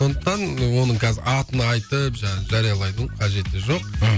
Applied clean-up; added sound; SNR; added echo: none; none; none; none.